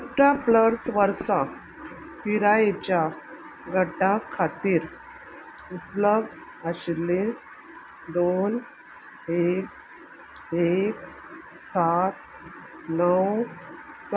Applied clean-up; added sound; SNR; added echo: none; Knock / Wood; 14 dB; none.